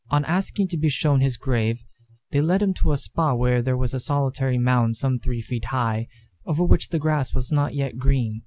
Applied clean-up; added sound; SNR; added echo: none; none; none; none.